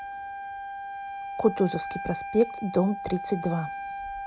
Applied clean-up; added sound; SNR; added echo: none; Wind instrument, woodwind instrument; 7 dB; none.